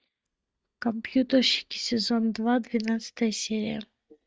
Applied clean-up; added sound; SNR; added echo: neural mask model DeepFilterNet 3.